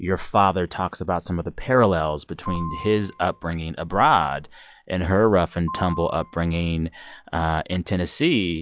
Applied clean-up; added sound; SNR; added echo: classical method log-MMSE.